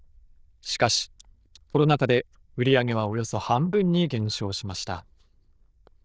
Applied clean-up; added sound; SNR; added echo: neural diffusion model UNIVERSE++.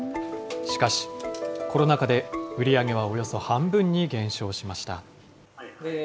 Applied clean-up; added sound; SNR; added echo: none; none; none; none.